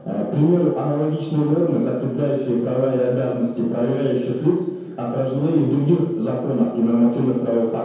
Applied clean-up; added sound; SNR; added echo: none; none; none; reverberation time 0.9 s.